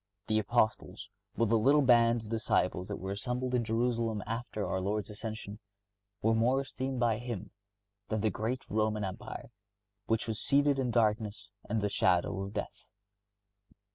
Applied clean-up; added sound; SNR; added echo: none; none; none; none.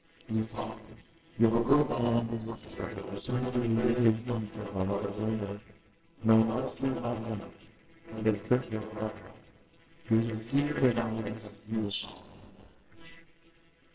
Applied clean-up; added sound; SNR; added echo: neural separator model SepFormer WHAMR!.